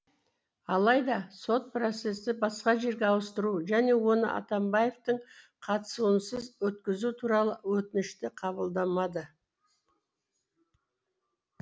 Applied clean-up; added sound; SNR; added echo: none; none; none; none.